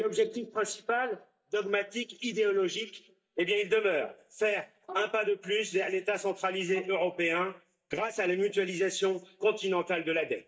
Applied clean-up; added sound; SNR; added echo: neural mask model DeepFilterNet 3.